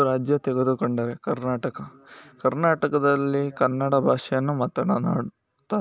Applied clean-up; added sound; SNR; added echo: none; none; none; none.